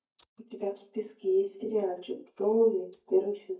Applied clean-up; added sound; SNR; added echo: neural mask model DeepFilterNet 3.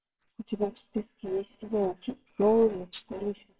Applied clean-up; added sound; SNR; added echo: neural separator model SepFormer WHAMR!.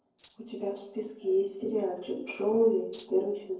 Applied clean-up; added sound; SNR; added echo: neural separator model SepFormer DNS4.